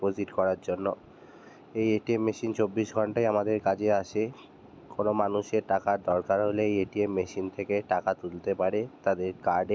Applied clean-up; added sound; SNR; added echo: none; none; none; none.